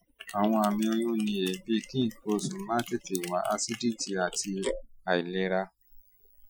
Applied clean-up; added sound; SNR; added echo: classical method Wiener filter.